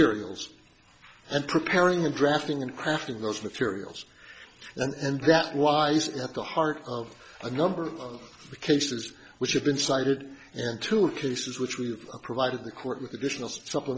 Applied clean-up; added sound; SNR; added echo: none; none; none; none.